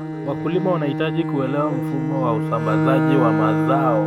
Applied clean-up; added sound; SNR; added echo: none; Bowed string instrument; -1 dB; none.